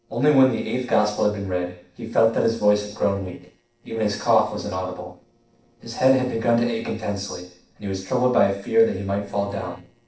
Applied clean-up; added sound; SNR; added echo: neural separator model SepFormer DNS4.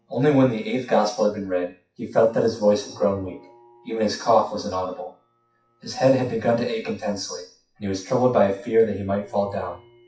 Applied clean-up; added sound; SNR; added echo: classical method WPE with log-MMSE.